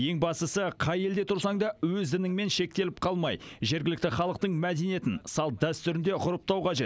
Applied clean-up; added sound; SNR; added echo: none; none; none; none.